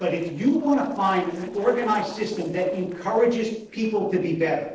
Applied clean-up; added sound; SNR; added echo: neural separator model SepFormer DNS4.